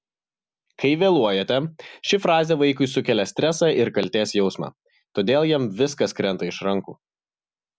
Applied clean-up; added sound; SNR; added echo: none; none; none; none.